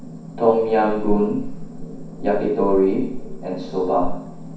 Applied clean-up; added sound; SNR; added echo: none; Cricket / Frog; 6 dB; reverberation time 0.6 s.